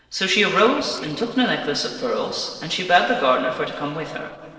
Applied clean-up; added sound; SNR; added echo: neural separator model SepFormer DNS4.